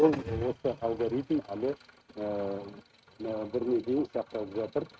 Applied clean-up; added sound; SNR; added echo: neural mask model RNNoise.